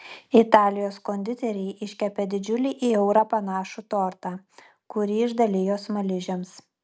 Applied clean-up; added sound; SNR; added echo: none; none; none; none.